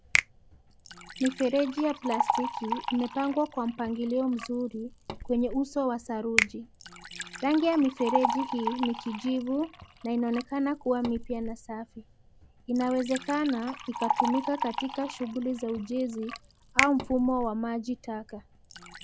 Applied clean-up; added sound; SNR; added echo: none; Finger snapping + Liquid; 5 dB; none.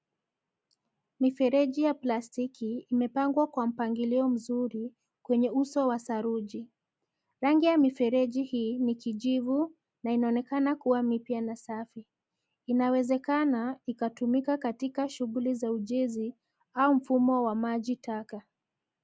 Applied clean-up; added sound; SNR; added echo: none; none; none; none.